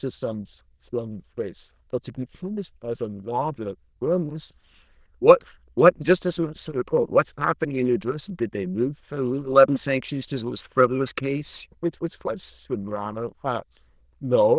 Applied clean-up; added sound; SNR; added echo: neural diffusion model UNIVERSE++.